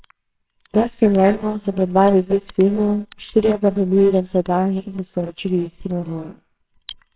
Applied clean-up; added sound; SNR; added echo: neural separator model SepFormer WHAMR!.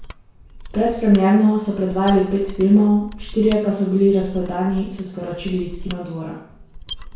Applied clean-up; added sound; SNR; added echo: none; Mechanisms; 16 dB; reverberation time 0.6 s.